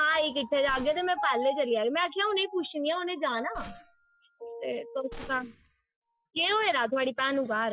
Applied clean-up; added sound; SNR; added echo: classical method Wiener filter.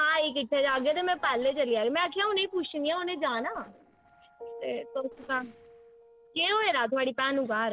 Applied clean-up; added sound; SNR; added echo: neural separator model SepFormer DNS4.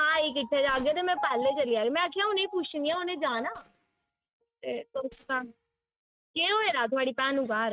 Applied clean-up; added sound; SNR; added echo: neural mask model RNNoise.